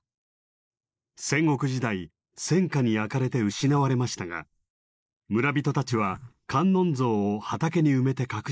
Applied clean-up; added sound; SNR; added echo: neural mask model Resemble Enhance denoiser.